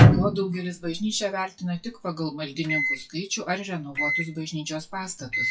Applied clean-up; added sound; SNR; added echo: classical method WPE with log-MMSE.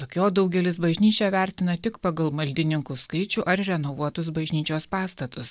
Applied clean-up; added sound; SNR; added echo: none; none; none; none.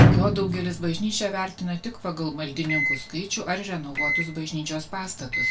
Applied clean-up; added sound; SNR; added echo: none; Microwave oven; -3 dB; reverberation time 0.2 s.